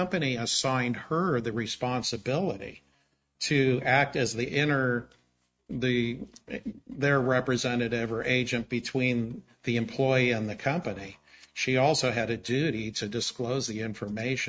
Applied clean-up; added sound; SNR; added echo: neural mask model RNNoise.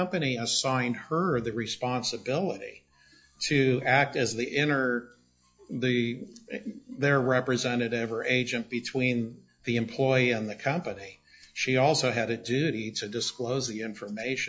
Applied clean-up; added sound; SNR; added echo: classical method log-MMSE.